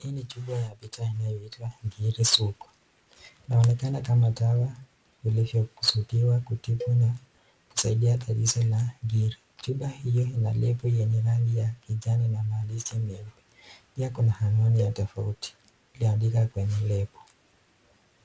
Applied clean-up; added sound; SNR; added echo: none; Cowbell; 18 dB; none.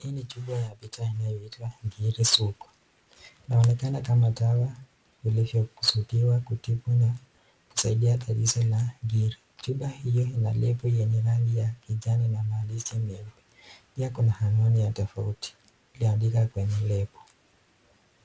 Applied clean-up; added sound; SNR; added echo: none; none; none; none.